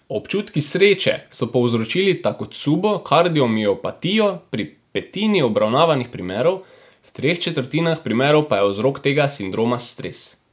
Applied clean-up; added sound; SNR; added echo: none; none; none; none.